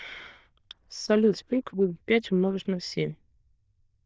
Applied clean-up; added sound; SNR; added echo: neural diffusion model UNIVERSE++.